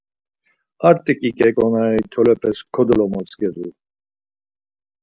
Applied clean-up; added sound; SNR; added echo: none; none; none; none.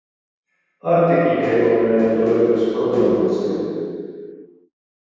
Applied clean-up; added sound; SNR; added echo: none; none; none; reverberation time 2.2 s.